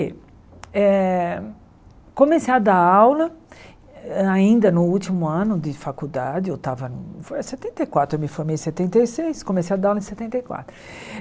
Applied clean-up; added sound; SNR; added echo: none; none; none; none.